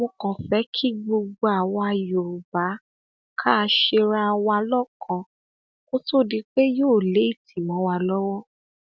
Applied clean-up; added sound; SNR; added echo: none; none; none; none.